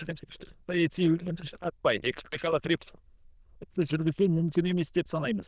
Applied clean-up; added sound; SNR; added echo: neural diffusion model UNIVERSE++.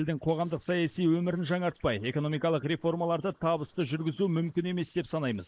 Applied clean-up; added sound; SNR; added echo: neural mask model Resemble Enhance denoiser.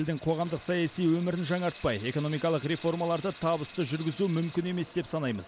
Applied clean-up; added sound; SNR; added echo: none; Sink (filling or washing) / Water tap, faucet; 19 dB; none.